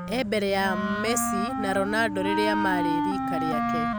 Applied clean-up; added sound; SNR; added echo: none; Wind instrument, woodwind instrument; 0 dB; none.